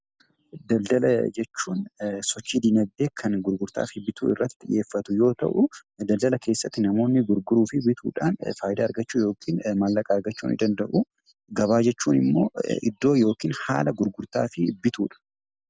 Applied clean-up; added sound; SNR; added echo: none; none; none; none.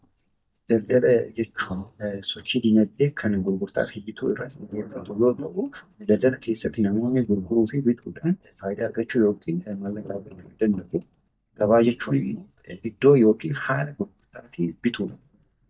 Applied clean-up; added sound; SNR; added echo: neural mask model DeepFilterNet 3.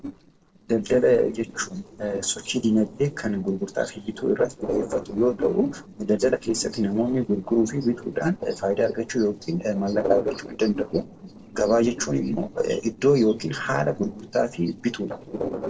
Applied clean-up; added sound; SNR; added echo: neural separator model SepFormer DNS4.